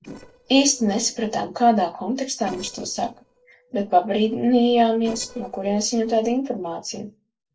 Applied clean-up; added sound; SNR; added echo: neural separator model SepFormer DNS4.